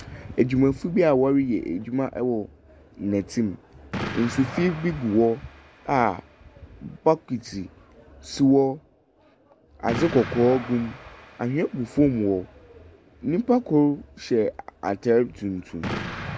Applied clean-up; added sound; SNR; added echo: none; Explosion; 15 dB; none.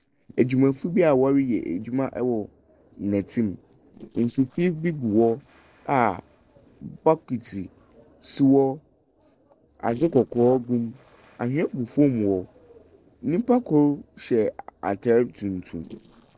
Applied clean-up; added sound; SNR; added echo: neural separator model SepFormer DNS4.